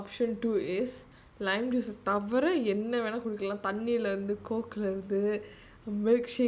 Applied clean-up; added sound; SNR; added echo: none; none; none; none.